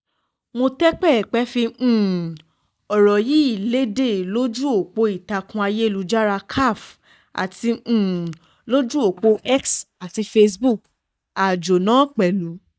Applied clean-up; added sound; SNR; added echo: neural mask model DeepFilterNet 3.